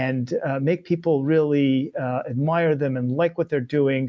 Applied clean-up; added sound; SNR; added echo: none; none; none; none.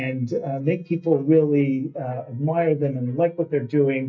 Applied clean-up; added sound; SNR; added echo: neural mask model DeepFilterNet 3.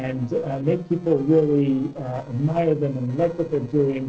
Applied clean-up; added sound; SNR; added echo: neural separator model SepFormer DNS4.